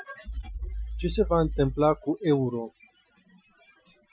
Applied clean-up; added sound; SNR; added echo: classical method Wiener filter.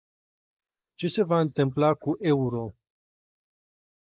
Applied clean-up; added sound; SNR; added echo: neural mask model Resemble Enhance denoiser.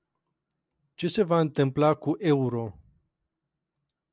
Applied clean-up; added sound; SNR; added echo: none; none; none; none.